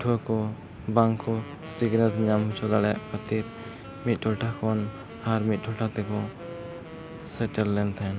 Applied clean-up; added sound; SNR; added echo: none; Wind instrument, woodwind instrument; 16 dB; none.